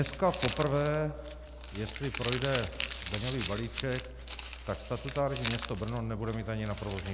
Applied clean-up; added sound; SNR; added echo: none; Crumpling, crinkling; 3 dB; none.